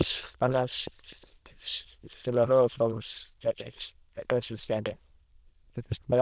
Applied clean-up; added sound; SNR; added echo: neural diffusion model UNIVERSE++.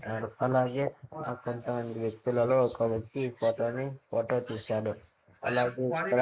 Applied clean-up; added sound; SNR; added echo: neural mask model Resemble Enhance denoiser.